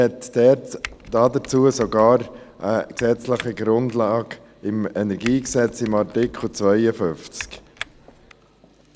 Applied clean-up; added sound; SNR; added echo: none; Typing; 18 dB; none.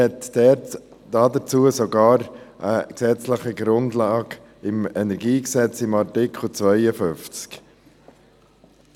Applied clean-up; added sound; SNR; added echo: none; none; none; none.